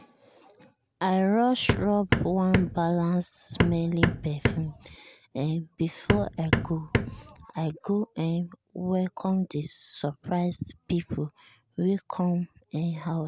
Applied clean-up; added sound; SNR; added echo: none; Hammer; 0 dB; none.